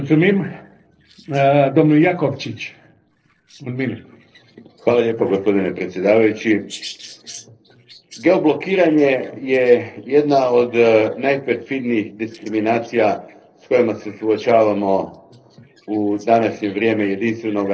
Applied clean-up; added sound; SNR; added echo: neural separator model SepFormer DNS4.